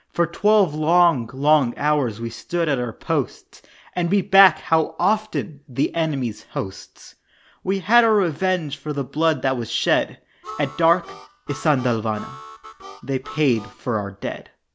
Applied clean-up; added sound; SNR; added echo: none; Harmonica; 17 dB; none.